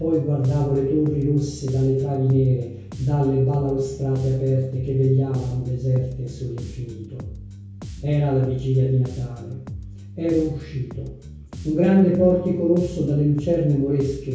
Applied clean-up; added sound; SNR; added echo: none; Bass guitar; 15 dB; reverberation time 0.6 s.